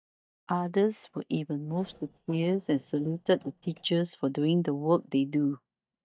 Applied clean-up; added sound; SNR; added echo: neural mask model DeepFilterNet 3.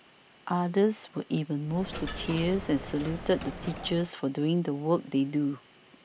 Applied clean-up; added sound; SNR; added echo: none; Coin (dropping); 10 dB; none.